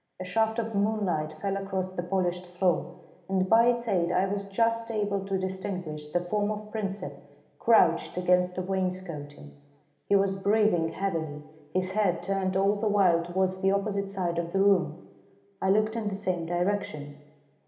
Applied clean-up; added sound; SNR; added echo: none; none; none; reverberation time 1.0 s.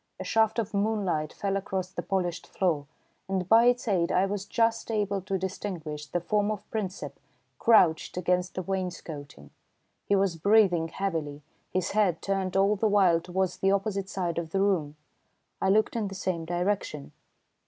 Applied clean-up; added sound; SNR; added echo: none; none; none; none.